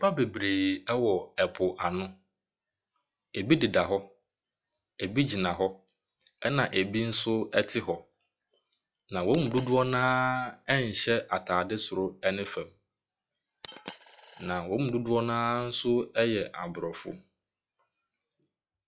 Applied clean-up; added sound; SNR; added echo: classical method log-MMSE.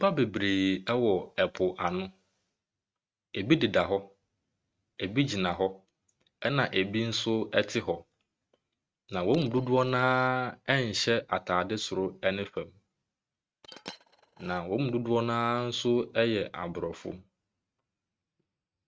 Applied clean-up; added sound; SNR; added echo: neural mask model RNNoise.